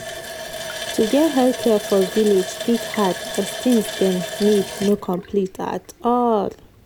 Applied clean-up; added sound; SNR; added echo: none; Water tap, faucet; 10 dB; none.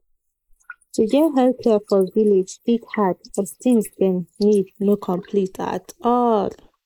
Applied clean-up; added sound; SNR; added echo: neural mask model Resemble Enhance denoiser.